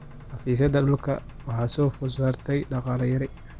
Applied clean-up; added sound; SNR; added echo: none; Engine; 16 dB; none.